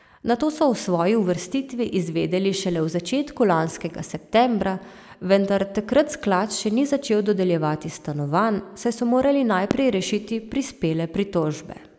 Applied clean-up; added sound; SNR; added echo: none; Fireworks; 12 dB; none.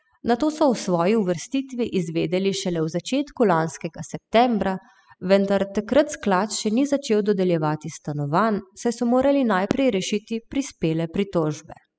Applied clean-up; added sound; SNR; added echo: classical method spectral subtraction.